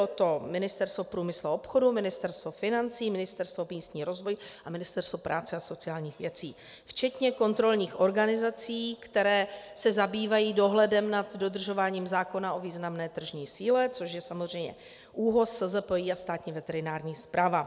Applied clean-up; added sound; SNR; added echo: none; none; none; none.